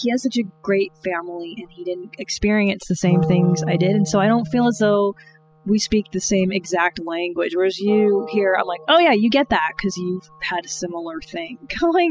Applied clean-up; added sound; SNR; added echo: classical method spectral subtraction.